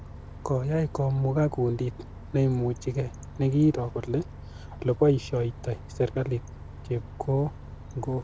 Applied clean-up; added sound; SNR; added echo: none; Bus; 14 dB; none.